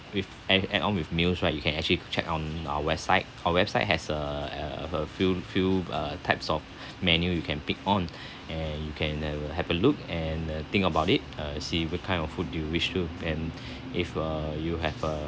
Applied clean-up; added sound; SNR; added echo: none; none; none; none.